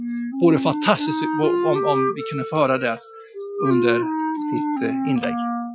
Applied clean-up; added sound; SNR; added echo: classical method Wiener filter.